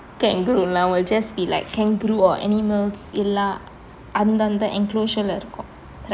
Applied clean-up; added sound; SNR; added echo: none; none; none; none.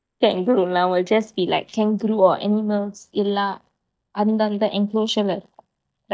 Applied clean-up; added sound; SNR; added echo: neural mask model DeepFilterNet 3.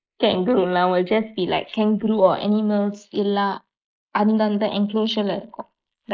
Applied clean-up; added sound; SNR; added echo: neural mask model Resemble Enhance denoiser.